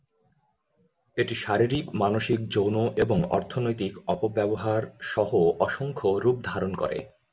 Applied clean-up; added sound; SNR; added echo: none; none; none; none.